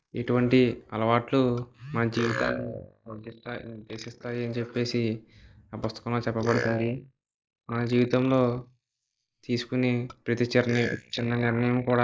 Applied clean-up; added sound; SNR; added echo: neural mask model Resemble Enhance denoiser.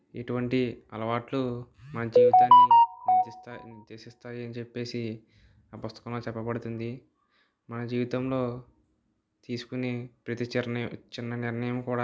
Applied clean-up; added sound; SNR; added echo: none; none; none; none.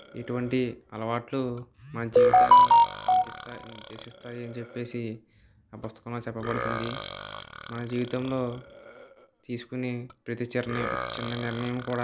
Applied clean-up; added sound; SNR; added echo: none; Burping, eructation; 12 dB; none.